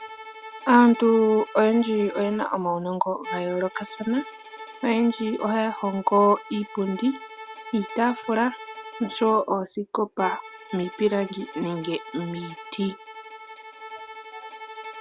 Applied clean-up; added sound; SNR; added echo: none; Bowed string instrument; 15 dB; none.